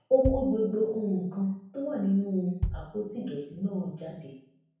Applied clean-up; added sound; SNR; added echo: none; Bass drum; 9 dB; reverberation time 0.6 s.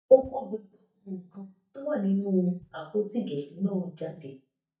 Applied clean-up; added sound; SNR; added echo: neural mask model DeepFilterNet 3.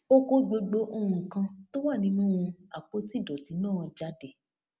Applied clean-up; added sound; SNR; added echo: none; none; none; none.